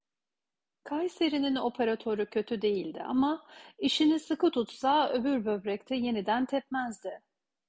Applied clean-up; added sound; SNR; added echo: none; none; none; none.